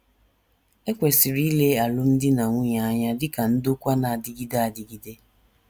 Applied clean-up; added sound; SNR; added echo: none; none; none; none.